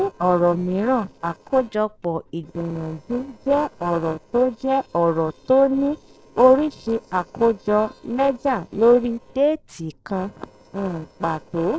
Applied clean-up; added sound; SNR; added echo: neural separator model SepFormer DNS4.